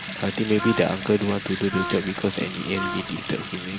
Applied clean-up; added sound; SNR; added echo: none; Wind instrument, woodwind instrument + Bathtub (filling or washing) / Sink (filling or washing) / Water tap, faucet; 6 dB; none.